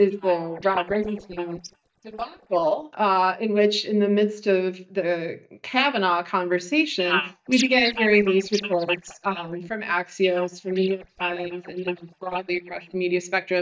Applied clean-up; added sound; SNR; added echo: neural mask model DeepFilterNet 3.